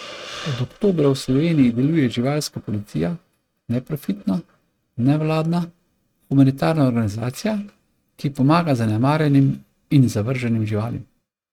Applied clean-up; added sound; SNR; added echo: neural mask model RNNoise.